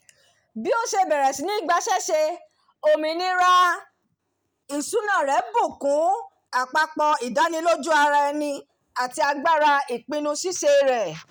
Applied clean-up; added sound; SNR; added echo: none; none; none; none.